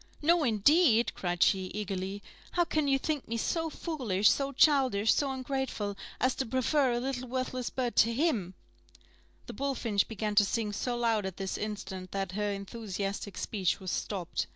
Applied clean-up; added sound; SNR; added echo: none; none; none; none.